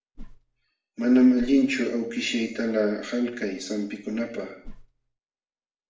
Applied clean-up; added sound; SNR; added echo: none; Whoosh, swoosh, swish; 16 dB; reverberation time 0.5 s.